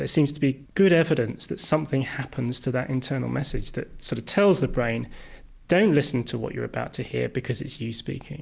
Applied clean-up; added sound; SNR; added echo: none; none; none; none.